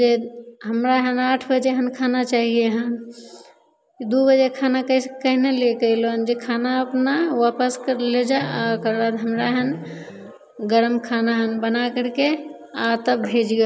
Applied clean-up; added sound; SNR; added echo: none; Electric guitar; 15 dB; none.